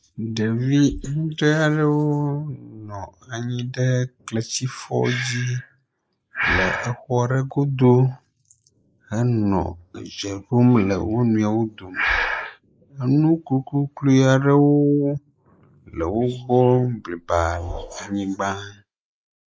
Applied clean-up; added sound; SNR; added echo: neural mask model Resemble Enhance denoiser.